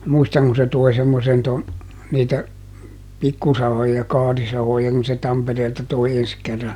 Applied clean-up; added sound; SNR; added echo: none; none; none; none.